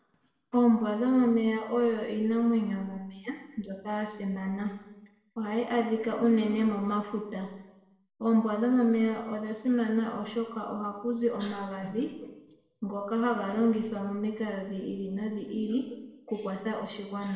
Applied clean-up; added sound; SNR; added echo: none; none; none; reverberation time 0.9 s.